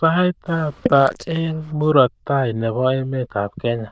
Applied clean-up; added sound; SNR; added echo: neural diffusion model UNIVERSE++.